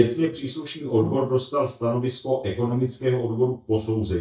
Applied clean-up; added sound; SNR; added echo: neural mask model DeepFilterNet 3.